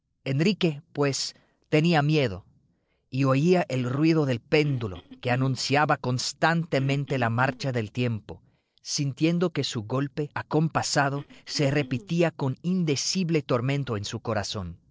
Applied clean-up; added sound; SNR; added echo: neural separator model SepFormer DNS4.